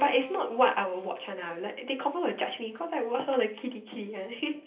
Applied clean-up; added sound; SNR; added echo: none; Keyboard (musical); 20 dB; reverberation time 0.3 s.